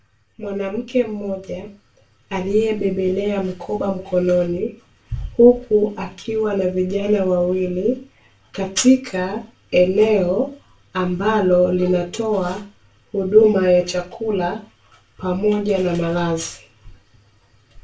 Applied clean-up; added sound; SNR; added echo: none; Bowed string instrument; 19 dB; reverberation time 0.3 s.